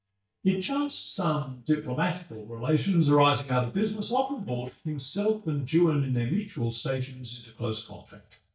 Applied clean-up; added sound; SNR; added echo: neural mask model DeepFilterNet 3.